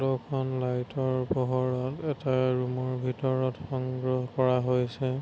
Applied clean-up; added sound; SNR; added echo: none; none; none; none.